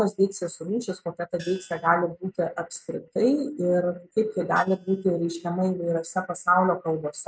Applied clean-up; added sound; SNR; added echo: neural mask model RNNoise.